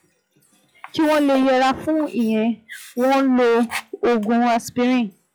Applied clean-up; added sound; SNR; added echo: classical method log-MMSE.